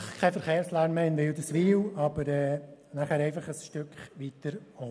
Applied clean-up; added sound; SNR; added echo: none; none; none; none.